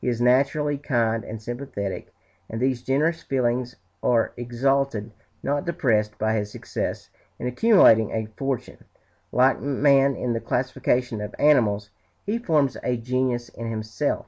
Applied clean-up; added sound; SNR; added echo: none; none; none; none.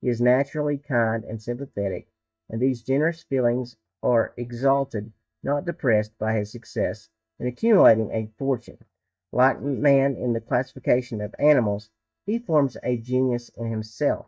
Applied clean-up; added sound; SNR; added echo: neural mask model DeepFilterNet 3.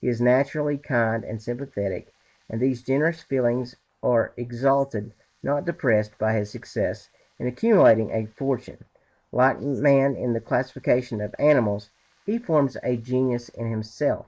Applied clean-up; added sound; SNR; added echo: neural mask model Resemble Enhance denoiser.